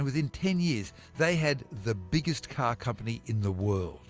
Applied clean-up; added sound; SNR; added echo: none; none; none; none.